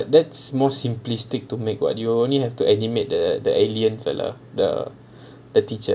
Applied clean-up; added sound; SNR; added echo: none; none; none; none.